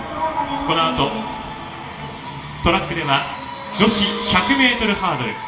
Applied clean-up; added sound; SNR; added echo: none; none; none; reverberation time 0.8 s.